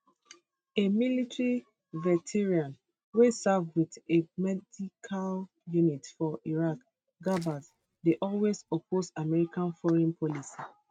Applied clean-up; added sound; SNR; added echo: neural mask model RNNoise.